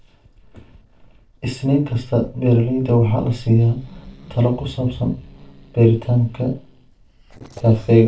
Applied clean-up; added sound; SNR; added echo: neural separator model SepFormer DNS4.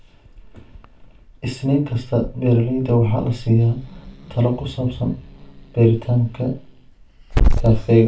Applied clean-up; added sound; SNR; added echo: none; Growling / Hiss; 6 dB; reverberation time 0.2 s.